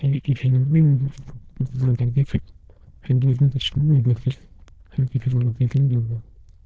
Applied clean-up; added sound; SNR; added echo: neural diffusion model UNIVERSE++.